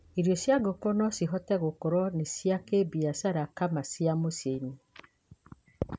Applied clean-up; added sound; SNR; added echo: none; none; none; none.